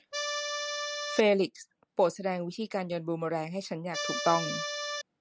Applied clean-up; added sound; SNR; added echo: none; Accordion; 2 dB; none.